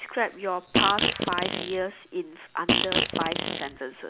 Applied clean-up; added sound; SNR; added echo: none; Fart; -4 dB; none.